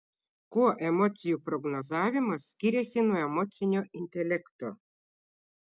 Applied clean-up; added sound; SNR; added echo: none; none; none; none.